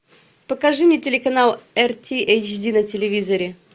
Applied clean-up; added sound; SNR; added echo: none; none; none; none.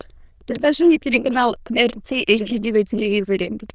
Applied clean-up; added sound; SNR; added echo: neural diffusion model UNIVERSE++.